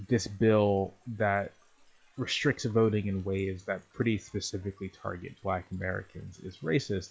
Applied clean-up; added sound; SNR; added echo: classical method log-MMSE.